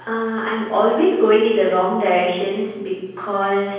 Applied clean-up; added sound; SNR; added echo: none; none; none; reverberation time 1.1 s.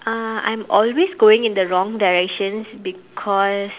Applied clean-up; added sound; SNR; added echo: none; none; none; none.